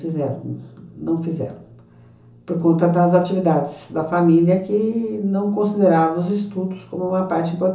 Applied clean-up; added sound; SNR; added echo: none; none; none; reverberation time 0.8 s.